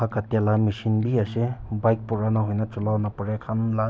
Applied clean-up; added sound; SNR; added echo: none; Electric guitar; 16 dB; none.